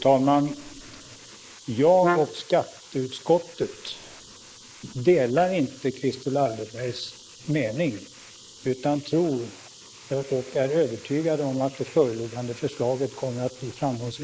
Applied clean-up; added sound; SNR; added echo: neural mask model Resemble Enhance denoiser.